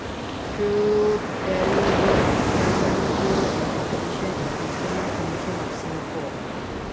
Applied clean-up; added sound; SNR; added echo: none; Ocean; -4 dB; none.